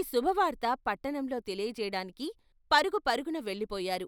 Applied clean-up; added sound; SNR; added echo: none; none; none; none.